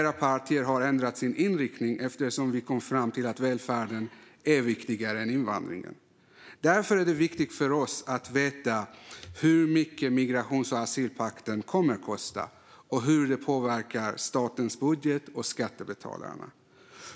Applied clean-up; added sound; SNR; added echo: none; none; none; none.